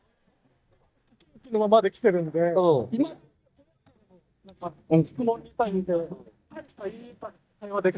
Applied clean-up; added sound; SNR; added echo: neural mask model DeepFilterNet 3.